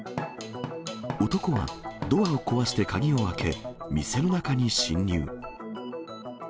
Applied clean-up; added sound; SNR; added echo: none; Drum kit; 12 dB; none.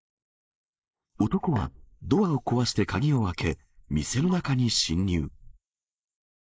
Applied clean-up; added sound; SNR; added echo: neural mask model Resemble Enhance denoiser.